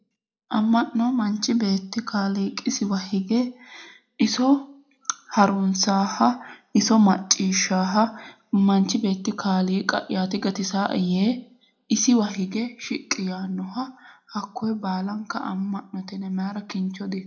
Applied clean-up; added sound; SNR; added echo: none; none; none; reverberation time 0.3 s.